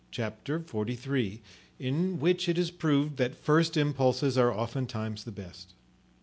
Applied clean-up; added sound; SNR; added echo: none; none; none; none.